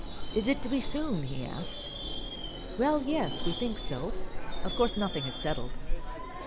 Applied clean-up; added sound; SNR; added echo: none; Screech / Subway, metro, underground; -1 dB; none.